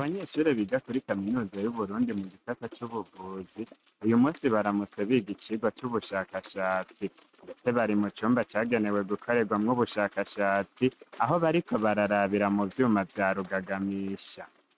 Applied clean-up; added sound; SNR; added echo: neural mask model RNNoise.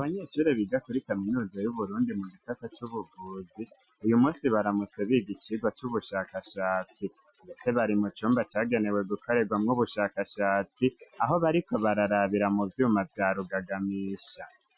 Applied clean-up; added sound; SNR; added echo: classical method Wiener filter.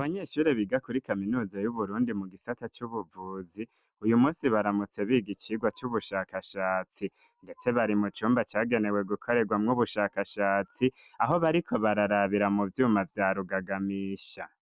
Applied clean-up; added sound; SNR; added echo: none; none; none; none.